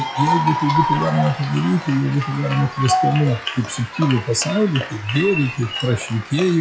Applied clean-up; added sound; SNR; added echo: classical method log-MMSE.